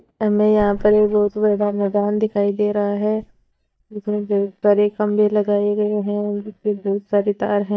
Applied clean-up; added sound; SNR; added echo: neural mask model DeepFilterNet 3.